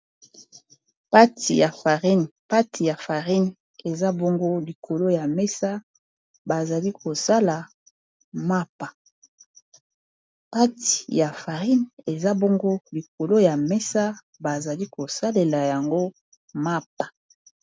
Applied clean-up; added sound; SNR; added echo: none; none; none; none.